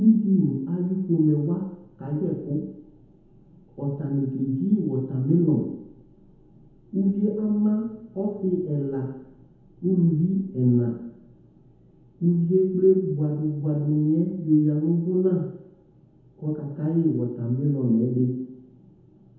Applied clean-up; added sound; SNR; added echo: none; none; none; reverberation time 1.0 s.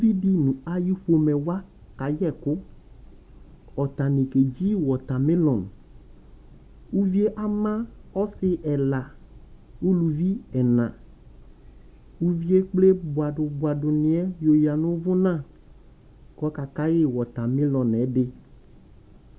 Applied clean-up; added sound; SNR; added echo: none; none; none; none.